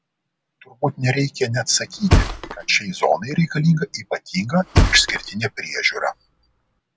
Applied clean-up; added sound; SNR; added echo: none; Thump, thud; 2 dB; none.